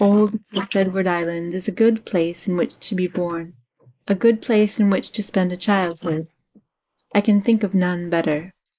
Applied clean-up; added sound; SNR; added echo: neural mask model Resemble Enhance denoiser.